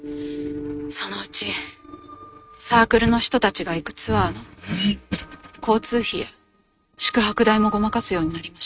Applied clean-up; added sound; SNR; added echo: neural mask model RNNoise.